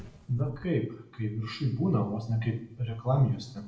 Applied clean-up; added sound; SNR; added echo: none; none; none; reverberation time 0.9 s.